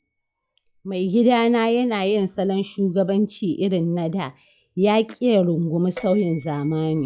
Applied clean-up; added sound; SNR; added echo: classical method log-MMSE.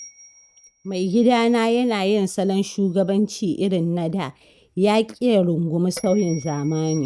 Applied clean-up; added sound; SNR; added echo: neural mask model RNNoise.